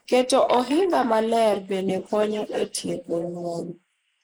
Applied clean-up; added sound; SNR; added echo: neural mask model Resemble Enhance denoiser.